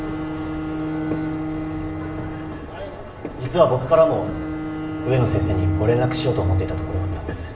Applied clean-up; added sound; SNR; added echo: none; Bowed string instrument; 6 dB; reverberation time 0.8 s.